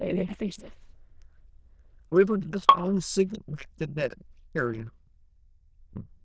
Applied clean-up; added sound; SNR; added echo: neural diffusion model UNIVERSE++.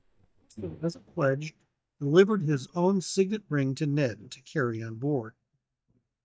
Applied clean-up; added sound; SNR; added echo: neural mask model DeepFilterNet 3.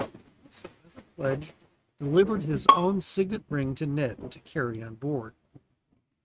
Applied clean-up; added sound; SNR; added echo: neural mask model RNNoise.